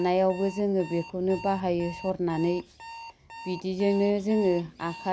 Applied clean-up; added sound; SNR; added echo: none; Alarm; 17 dB; none.